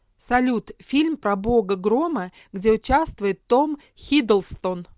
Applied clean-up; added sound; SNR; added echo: none; none; none; none.